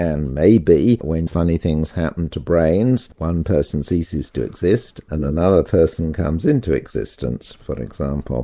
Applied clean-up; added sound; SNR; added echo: neural mask model Resemble Enhance denoiser.